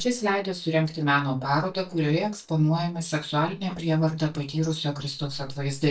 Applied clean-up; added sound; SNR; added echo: neural mask model DeepFilterNet 3.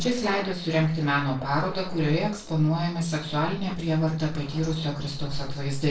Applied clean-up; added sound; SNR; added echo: neural separator model SepFormer DNS4.